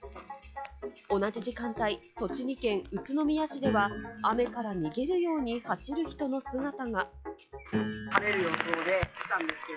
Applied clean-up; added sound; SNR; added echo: classical method log-MMSE.